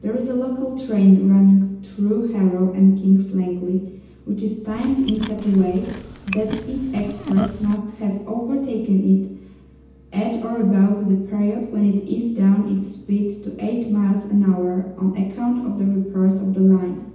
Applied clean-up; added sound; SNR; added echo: none; Chewing, mastication; 11 dB; reverberation time 0.9 s.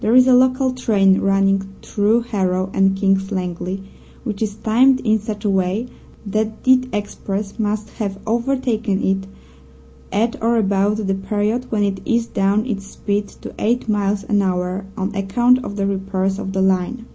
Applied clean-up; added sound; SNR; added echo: none; none; none; none.